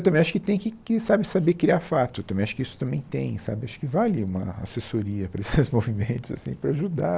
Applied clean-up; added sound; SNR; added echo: none; none; none; none.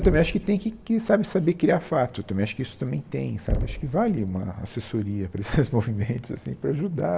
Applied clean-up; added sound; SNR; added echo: none; Knock; 10 dB; reverberation time 1.1 s.